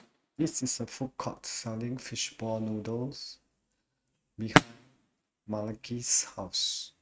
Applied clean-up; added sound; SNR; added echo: neural mask model RNNoise.